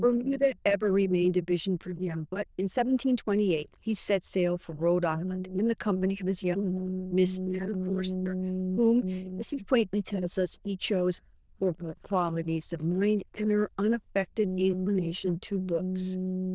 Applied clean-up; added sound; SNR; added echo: neural diffusion model UNIVERSE++.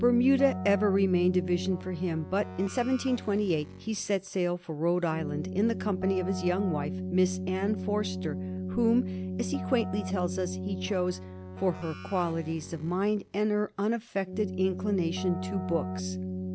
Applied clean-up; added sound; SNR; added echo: none; Keyboard (musical); 7 dB; none.